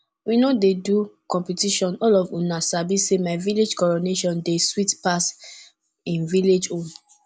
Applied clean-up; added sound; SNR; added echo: none; none; none; none.